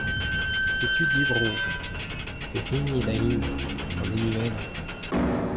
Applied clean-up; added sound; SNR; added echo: none; Squeak / Slam; -4 dB; none.